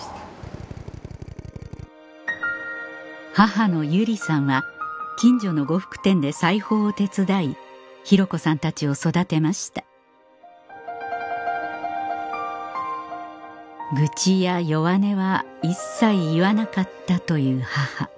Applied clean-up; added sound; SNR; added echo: none; Drill; 14 dB; none.